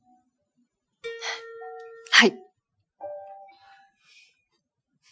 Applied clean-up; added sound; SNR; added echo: classical method Wiener filter.